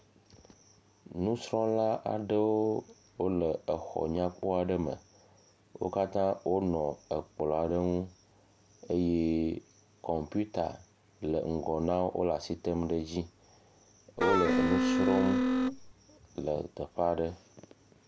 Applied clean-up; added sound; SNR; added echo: none; Wind instrument, woodwind instrument; -5 dB; none.